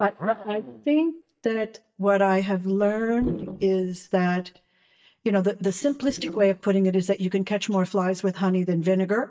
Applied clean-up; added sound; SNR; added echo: neural mask model DeepFilterNet 3.